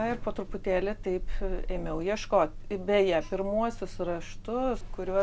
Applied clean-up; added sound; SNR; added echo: none; Alarm; 6 dB; none.